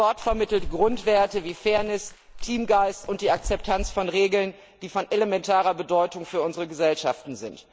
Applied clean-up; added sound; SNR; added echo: neural mask model Resemble Enhance denoiser.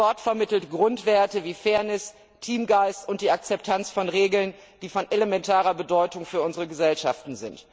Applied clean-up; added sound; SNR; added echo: none; none; none; none.